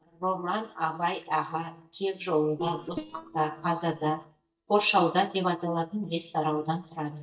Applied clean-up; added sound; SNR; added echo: neural mask model DeepFilterNet 3.